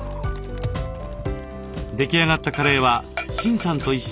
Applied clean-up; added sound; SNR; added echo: none; Dog; 14 dB; none.